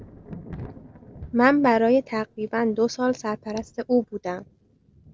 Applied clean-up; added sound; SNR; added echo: none; Thunder; 20 dB; none.